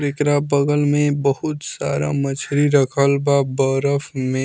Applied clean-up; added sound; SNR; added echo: none; none; none; none.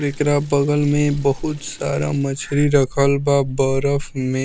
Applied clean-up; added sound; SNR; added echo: none; Sink (filling or washing) / Water tap, faucet; 12 dB; none.